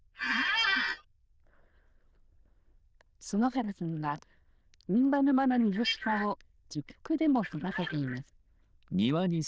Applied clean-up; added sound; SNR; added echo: neural diffusion model UNIVERSE++.